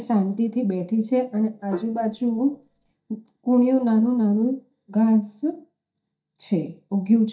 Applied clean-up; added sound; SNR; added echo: neural mask model DeepFilterNet 3.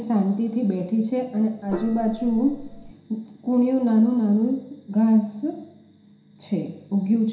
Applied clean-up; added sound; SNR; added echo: none; Gong; 12 dB; reverberation time 0.7 s.